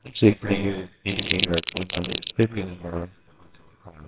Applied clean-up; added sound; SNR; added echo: neural separator model SepFormer WHAMR!.